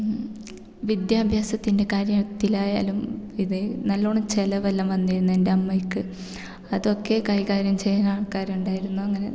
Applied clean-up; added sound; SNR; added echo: none; none; none; none.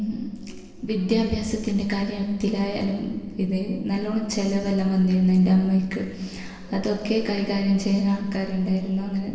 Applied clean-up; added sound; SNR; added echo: none; none; none; reverberation time 1.2 s.